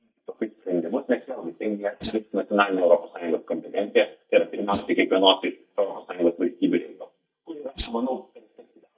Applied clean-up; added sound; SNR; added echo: neural mask model DeepFilterNet 3.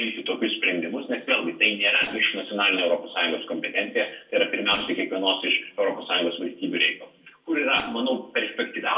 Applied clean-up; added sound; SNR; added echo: neural separator model SepFormer DNS4.